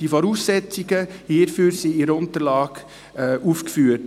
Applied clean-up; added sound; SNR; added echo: none; none; none; none.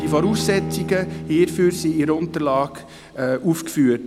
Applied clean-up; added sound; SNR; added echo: none; Bowed string instrument; 9 dB; none.